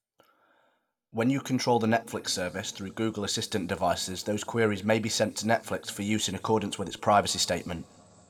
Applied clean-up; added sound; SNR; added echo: none; none; none; reverberation time 1.0 s.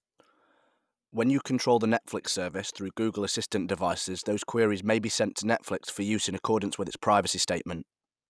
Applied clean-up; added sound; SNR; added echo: none; none; none; none.